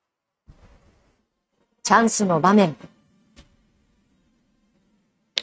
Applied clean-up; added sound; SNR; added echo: neural mask model RNNoise.